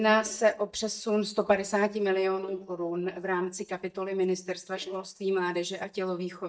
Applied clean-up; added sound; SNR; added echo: neural mask model DeepFilterNet 3.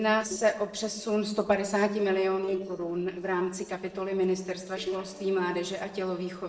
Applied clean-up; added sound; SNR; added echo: neural separator model SepFormer DNS4.